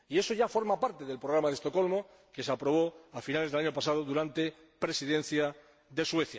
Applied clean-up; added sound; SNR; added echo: none; none; none; none.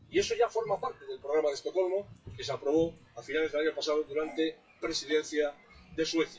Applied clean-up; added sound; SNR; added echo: classical method WPE with log-MMSE.